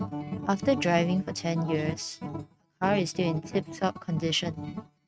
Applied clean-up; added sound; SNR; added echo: neural mask model RNNoise.